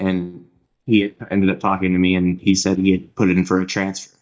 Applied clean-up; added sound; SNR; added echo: neural mask model DeepFilterNet 3.